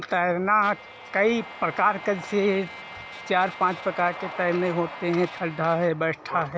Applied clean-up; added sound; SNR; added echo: none; Trumpet + Train; 15 dB; none.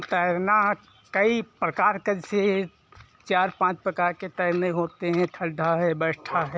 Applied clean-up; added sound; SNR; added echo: none; none; none; none.